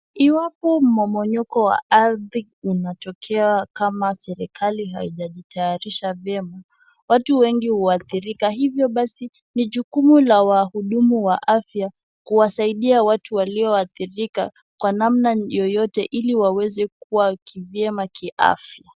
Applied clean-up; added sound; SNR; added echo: none; none; none; none.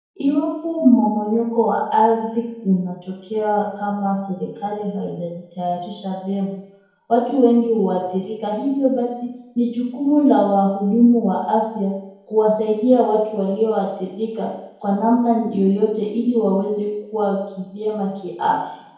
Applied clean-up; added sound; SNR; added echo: none; none; none; reverberation time 0.9 s.